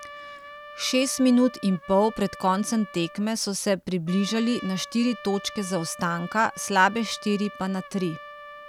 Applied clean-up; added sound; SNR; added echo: none; Trumpet; 17 dB; none.